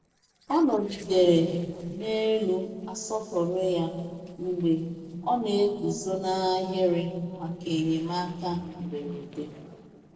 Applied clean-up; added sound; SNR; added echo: neural separator model SepFormer DNS4.